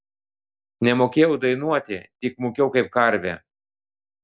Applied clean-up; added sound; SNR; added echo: none; none; none; none.